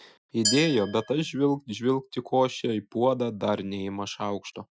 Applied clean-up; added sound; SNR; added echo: classical method Wiener filter.